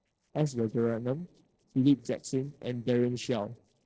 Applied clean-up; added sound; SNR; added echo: neural separator model SepFormer DNS4.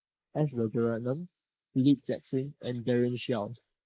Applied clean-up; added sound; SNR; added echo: neural mask model Resemble Enhance denoiser.